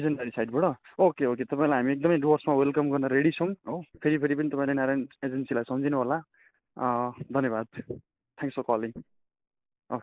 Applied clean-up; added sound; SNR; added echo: neural mask model Resemble Enhance denoiser.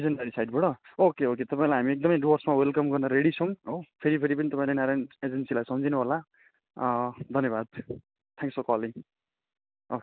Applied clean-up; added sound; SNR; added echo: none; none; none; none.